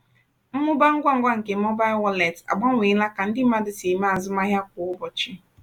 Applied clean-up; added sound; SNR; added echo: none; none; none; none.